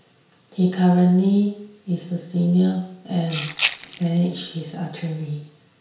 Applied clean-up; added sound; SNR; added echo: none; Rattle (instrument); 9 dB; reverberation time 0.5 s.